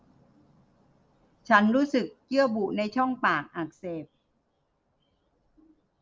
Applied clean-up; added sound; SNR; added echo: none; none; none; none.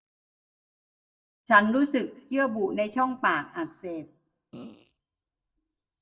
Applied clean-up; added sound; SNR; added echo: neural mask model DeepFilterNet 3.